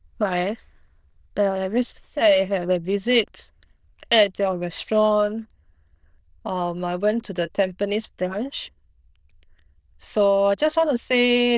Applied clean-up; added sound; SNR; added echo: neural diffusion model UNIVERSE++.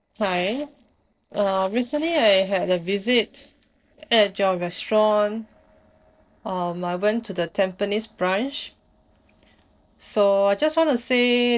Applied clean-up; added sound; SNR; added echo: neural separator model SepFormer DNS4.